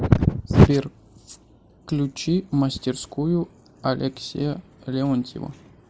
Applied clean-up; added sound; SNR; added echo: none; none; none; none.